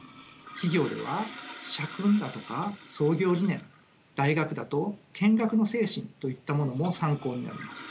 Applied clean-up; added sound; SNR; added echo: none; Toilet flush; 17 dB; none.